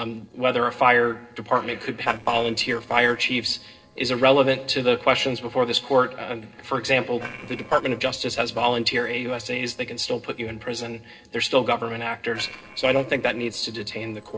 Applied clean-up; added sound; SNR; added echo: neural separator model SepFormer DNS4.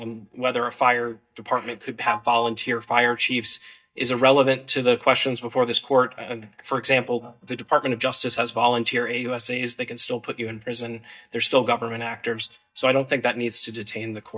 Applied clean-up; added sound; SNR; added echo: neural mask model DeepFilterNet 3.